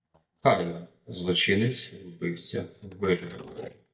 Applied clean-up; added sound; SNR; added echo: neural mask model DeepFilterNet 3.